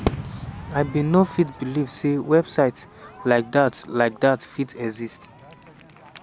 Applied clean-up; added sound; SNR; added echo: none; Crowd / Fireworks; 13 dB; none.